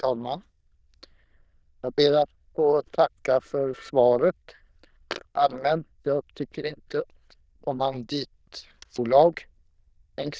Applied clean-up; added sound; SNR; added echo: neural diffusion model UNIVERSE++.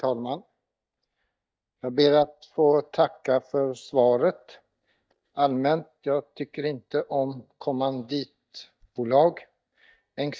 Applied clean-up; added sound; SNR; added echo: neural mask model DeepFilterNet 3.